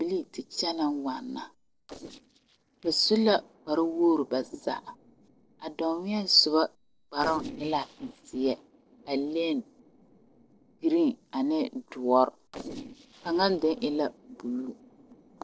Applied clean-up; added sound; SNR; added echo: neural separator model SepFormer DNS4.